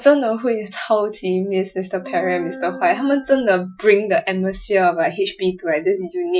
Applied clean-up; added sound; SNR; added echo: classical method Wiener filter.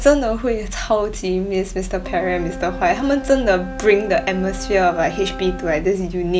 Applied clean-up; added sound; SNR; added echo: none; Wind instrument, woodwind instrument; 15 dB; none.